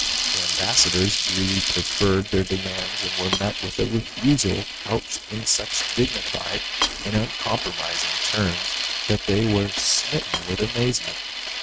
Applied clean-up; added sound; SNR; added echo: neural mask model RNNoise.